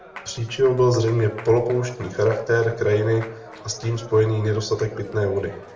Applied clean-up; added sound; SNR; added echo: none; Applause; 19 dB; reverberation time 0.6 s.